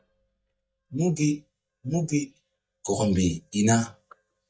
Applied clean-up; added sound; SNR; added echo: neural mask model DeepFilterNet 3.